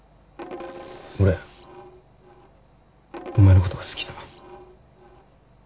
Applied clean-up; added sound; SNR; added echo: none; Percussion; 13 dB; none.